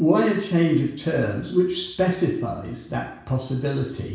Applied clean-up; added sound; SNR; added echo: none; none; none; reverberation time 0.7 s.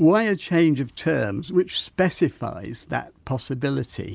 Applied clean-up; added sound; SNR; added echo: none; none; none; none.